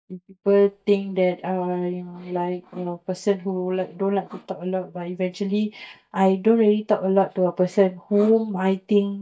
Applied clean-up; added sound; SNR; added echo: neural mask model DeepFilterNet 3.